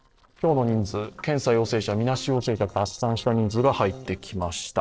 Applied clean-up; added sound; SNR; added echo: neural separator model SepFormer DNS4.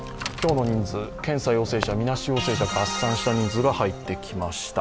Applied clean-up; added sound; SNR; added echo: none; Bicycle + Sliding door; 18 dB; none.